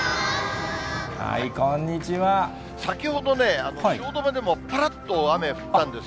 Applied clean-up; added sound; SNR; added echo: none; none; none; none.